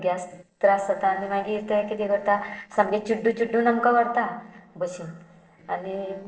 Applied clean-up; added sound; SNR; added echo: neural separator model SepFormer DNS4.